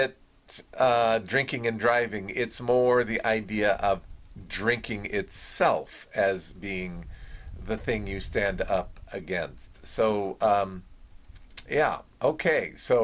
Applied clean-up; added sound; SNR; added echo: none; Wind; 18 dB; none.